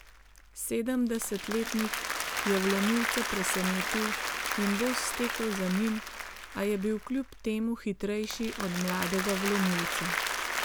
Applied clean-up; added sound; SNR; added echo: none; Applause; 3 dB; none.